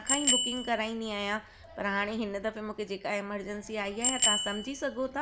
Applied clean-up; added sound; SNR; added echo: none; Bicycle bell; 0 dB; none.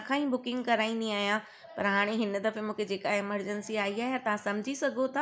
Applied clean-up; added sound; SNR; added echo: none; none; none; none.